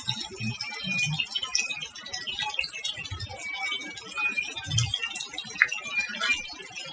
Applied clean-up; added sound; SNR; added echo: classical method Wiener filter.